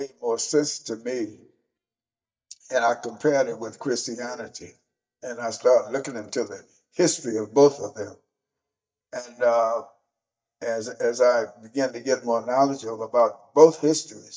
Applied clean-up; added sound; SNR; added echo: neural mask model DeepFilterNet 3.